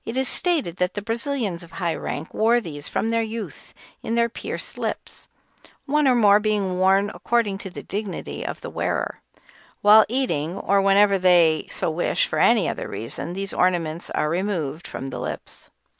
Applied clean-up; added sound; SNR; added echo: none; none; none; none.